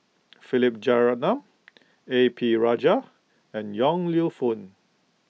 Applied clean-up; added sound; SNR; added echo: none; none; none; none.